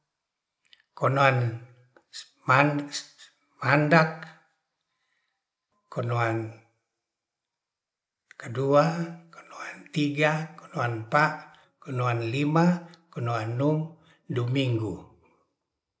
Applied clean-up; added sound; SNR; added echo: none; none; none; none.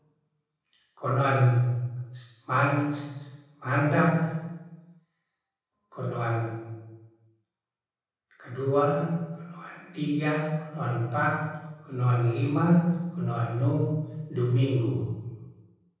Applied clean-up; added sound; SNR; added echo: none; none; none; reverberation time 1.3 s.